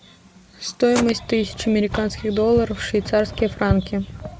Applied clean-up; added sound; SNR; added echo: none; none; none; none.